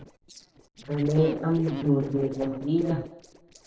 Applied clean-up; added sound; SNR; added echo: neural separator model SepFormer DNS4.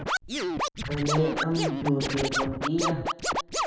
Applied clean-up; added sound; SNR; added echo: none; Scratching (performance technique); 0 dB; reverberation time 0.9 s.